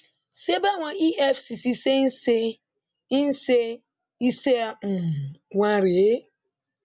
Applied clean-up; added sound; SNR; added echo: none; none; none; none.